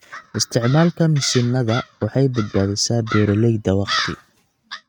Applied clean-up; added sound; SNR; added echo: neural mask model RNNoise.